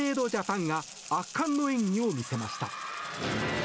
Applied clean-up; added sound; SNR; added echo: none; Rattle (instrument); 15 dB; none.